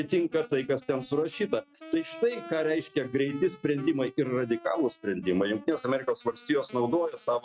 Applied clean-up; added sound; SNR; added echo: neural mask model RNNoise.